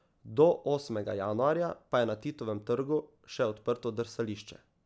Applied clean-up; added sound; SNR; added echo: none; none; none; none.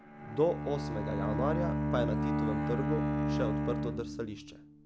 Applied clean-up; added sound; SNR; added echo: none; Bowed string instrument; -3 dB; none.